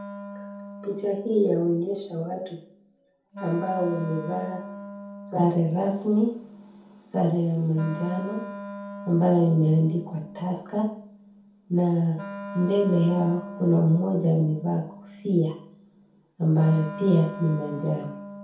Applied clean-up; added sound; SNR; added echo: none; Wind instrument, woodwind instrument; 14 dB; reverberation time 0.6 s.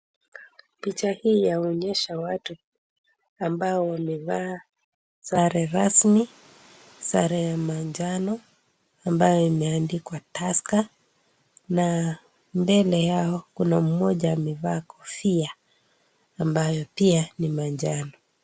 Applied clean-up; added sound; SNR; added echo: none; none; none; none.